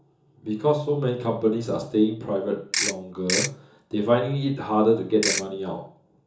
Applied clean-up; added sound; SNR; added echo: none; Ratchet, pawl / Percussion; 2 dB; reverberation time 0.7 s.